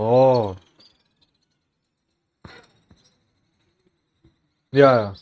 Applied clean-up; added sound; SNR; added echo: neural mask model RNNoise.